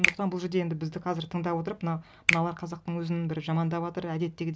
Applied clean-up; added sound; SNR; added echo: none; Finger snapping; 4 dB; none.